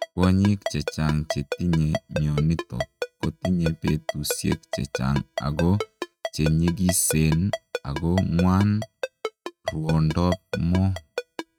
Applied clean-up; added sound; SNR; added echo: neural mask model RNNoise.